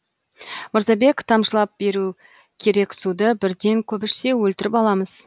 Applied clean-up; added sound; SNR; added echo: none; none; none; none.